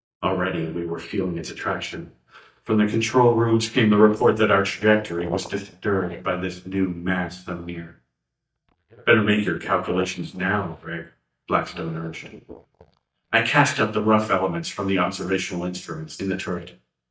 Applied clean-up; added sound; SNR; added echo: neural mask model DeepFilterNet 3.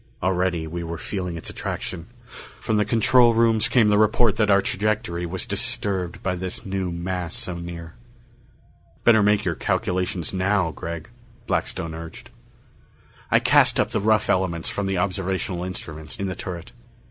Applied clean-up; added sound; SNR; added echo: none; none; none; none.